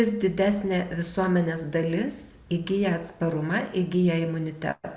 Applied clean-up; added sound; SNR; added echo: none; none; none; none.